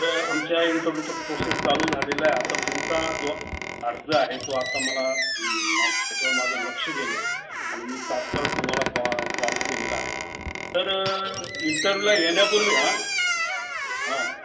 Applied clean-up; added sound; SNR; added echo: none; Squeak; 0 dB; reverberation time 0.2 s.